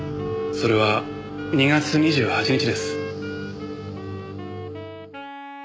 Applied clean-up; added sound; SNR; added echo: none; Wind instrument, woodwind instrument; 15 dB; none.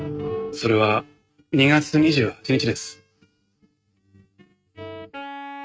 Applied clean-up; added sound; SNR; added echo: neural mask model RNNoise.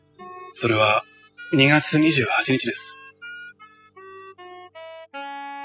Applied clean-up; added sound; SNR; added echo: classical method spectral subtraction.